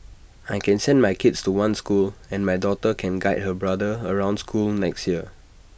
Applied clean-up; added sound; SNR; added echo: none; none; none; none.